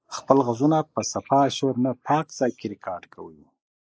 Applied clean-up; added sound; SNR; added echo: neural mask model Resemble Enhance denoiser.